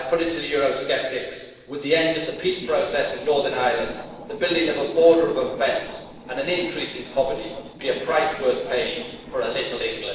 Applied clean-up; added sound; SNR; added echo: neural separator model SepFormer DNS4.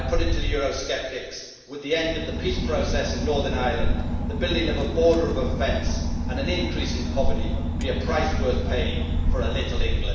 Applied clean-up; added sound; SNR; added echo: none; Engine / Boat, Water vehicle; -3 dB; reverberation time 1.1 s.